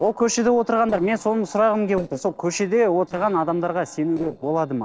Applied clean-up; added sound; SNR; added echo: neural separator model SepFormer DNS4.